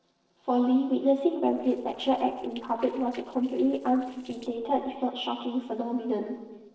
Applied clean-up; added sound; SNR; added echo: neural separator model SepFormer DNS4.